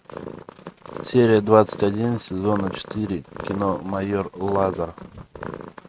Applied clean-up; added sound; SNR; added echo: neural mask model RNNoise.